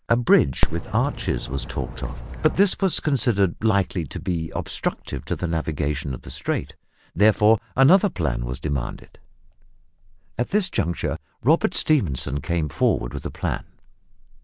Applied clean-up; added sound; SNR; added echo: none; Dog; 1 dB; none.